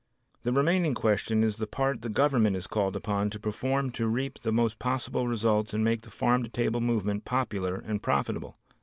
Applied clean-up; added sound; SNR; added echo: none; none; none; none.